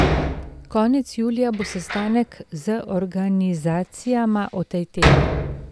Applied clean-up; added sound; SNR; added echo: none; Door; 2 dB; none.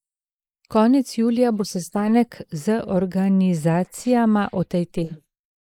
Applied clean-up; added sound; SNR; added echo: neural mask model Resemble Enhance denoiser.